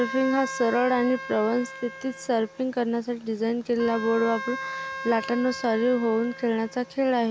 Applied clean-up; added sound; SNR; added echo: none; Wind instrument, woodwind instrument; 12 dB; none.